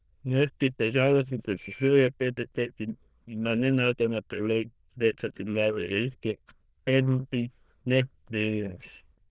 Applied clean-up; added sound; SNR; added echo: neural diffusion model UNIVERSE++.